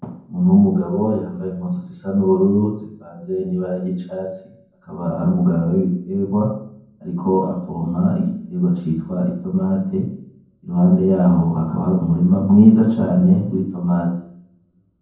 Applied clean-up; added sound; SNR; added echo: none; none; none; reverberation time 0.9 s.